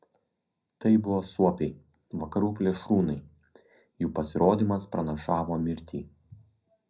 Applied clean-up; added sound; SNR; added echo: none; none; none; reverberation time 0.4 s.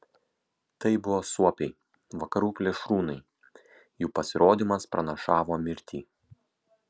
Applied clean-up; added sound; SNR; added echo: none; none; none; none.